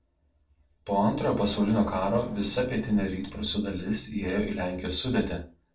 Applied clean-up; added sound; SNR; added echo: neural separator model SepFormer DNS4.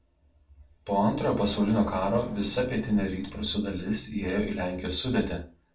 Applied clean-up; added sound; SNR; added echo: none; Explosion; 17 dB; reverberation time 0.2 s.